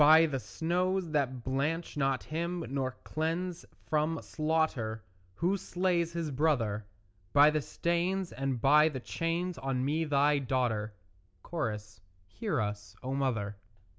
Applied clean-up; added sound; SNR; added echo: none; none; none; none.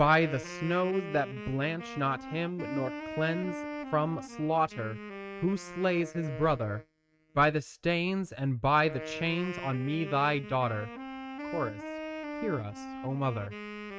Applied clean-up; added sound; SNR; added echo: neural mask model RNNoise.